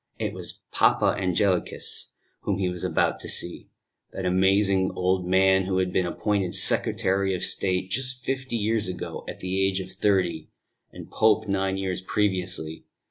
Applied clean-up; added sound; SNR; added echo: none; none; none; none.